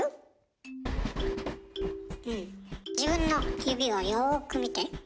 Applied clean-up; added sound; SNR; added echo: none; Train; 4 dB; none.